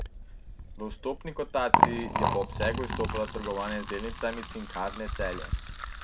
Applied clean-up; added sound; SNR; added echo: none; Liquid; -3 dB; none.